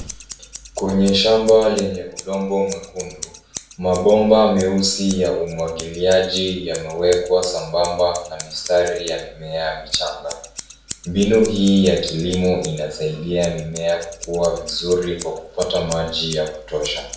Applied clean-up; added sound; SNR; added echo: none; Scissors; 17 dB; reverberation time 0.5 s.